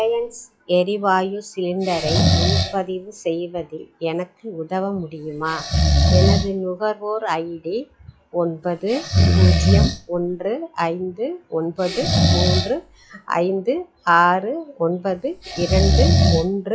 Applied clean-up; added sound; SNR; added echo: classical method log-MMSE.